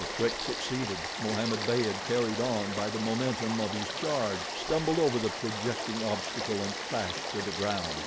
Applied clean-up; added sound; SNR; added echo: none; Stream / Frog; 4 dB; none.